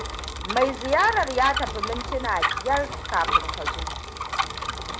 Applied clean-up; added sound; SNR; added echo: none; Bicycle; 2 dB; none.